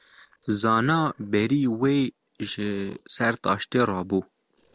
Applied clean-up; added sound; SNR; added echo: neural separator model SepFormer DNS4.